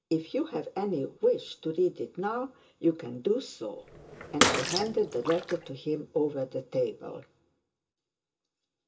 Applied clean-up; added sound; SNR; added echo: none; Bathtub (filling or washing) / Water / Splash, splatter; -1 dB; reverberation time 0.2 s.